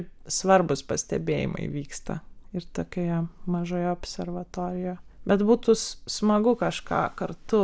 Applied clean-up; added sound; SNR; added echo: none; none; none; none.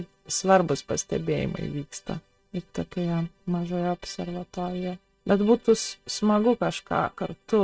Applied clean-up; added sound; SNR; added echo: neural mask model RNNoise.